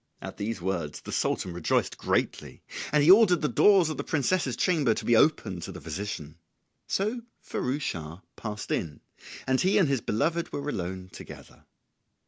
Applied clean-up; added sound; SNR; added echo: none; none; none; none.